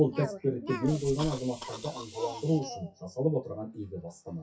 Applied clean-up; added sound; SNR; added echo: classical method WPE with log-MMSE.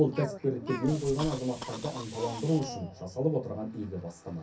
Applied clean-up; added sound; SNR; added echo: none; Cough; 12 dB; reverberation time 0.3 s.